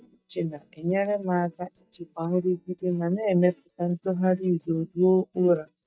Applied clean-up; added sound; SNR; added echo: neural mask model DeepFilterNet 3.